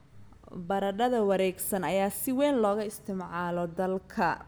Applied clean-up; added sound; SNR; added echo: none; none; none; none.